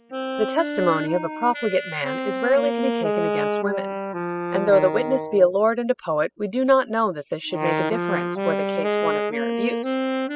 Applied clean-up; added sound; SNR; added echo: classical method spectral subtraction.